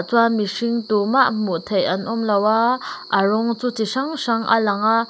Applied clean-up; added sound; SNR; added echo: none; none; none; none.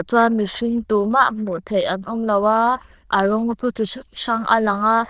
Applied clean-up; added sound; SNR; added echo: neural diffusion model UNIVERSE++.